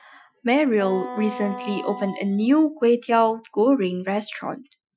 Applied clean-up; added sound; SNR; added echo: classical method Wiener filter.